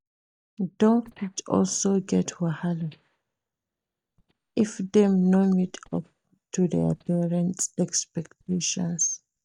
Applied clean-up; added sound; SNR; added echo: neural mask model DeepFilterNet 3.